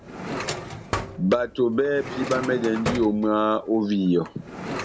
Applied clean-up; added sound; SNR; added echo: none; Drawer open or close; 9 dB; none.